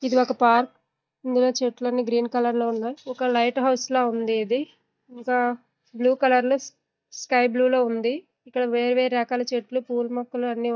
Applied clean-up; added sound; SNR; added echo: neural mask model DeepFilterNet 3.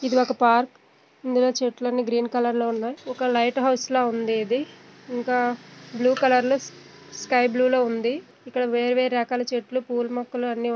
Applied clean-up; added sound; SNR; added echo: none; none; none; none.